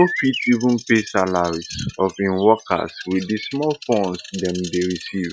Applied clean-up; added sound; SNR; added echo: classical method Wiener filter.